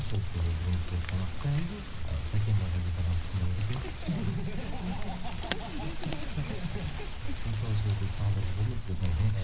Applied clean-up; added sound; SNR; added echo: none; Rain; 2 dB; reverberation time 0.4 s.